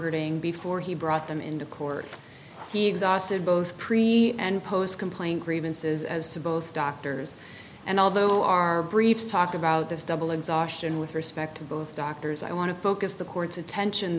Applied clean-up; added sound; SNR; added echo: none; none; none; none.